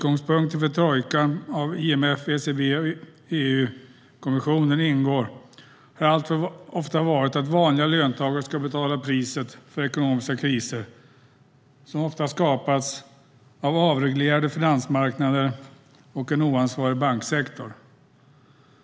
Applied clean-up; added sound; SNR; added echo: none; none; none; none.